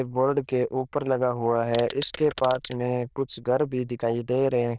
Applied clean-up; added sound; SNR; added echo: neural diffusion model UNIVERSE++.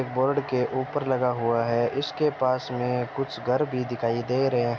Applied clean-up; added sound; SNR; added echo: none; none; none; none.